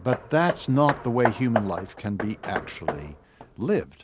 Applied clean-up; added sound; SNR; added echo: none; Hammer; 6 dB; none.